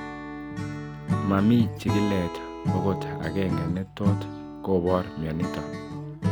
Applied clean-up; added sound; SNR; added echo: none; Acoustic guitar / Strum; 2 dB; none.